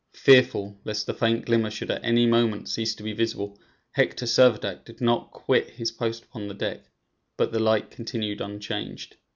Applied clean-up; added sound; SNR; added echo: none; none; none; none.